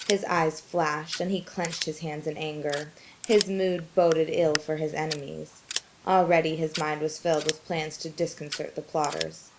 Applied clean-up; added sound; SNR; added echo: none; Scissors; 12 dB; none.